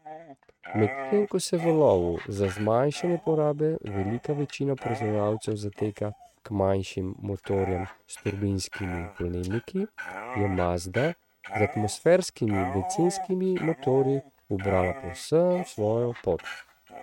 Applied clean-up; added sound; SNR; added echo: neural mask model RNNoise.